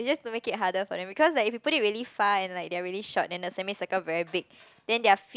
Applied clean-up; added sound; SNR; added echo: none; none; none; none.